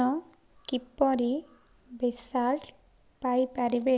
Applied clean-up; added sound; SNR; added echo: none; none; none; none.